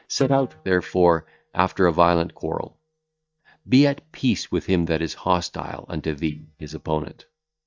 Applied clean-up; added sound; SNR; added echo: neural mask model DeepFilterNet 3.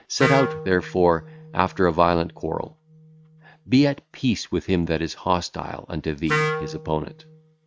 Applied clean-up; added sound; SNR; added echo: neural mask model RNNoise.